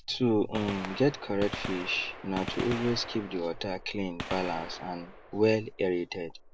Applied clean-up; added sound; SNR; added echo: none; Gunshot, gunfire; 10 dB; none.